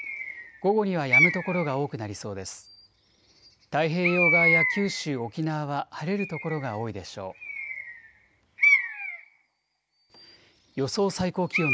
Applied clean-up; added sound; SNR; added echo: none; Bird; 0 dB; none.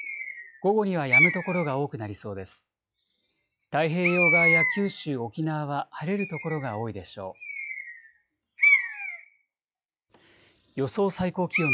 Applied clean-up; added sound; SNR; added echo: classical method log-MMSE.